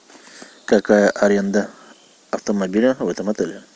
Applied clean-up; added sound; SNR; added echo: none; none; none; none.